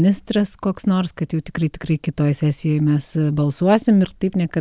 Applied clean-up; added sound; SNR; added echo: none; none; none; none.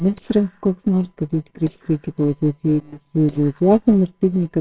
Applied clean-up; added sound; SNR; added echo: neural separator model SepFormer WHAMR!.